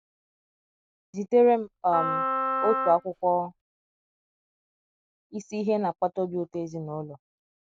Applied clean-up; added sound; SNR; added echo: none; Wind instrument, woodwind instrument; 1 dB; none.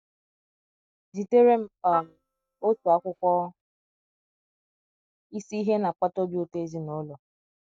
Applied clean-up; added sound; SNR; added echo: neural mask model DeepFilterNet 3.